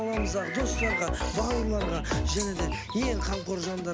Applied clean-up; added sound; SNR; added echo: none; Rattle (instrument) + Bird; 11 dB; none.